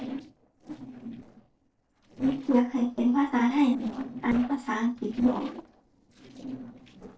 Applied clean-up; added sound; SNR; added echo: neural separator model SepFormer DNS4.